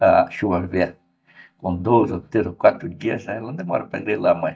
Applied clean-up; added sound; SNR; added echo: neural mask model DeepFilterNet 3.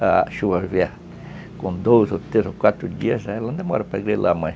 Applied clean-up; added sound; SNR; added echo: none; none; none; none.